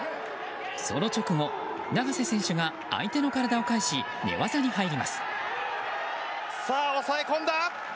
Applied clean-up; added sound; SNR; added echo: none; none; none; none.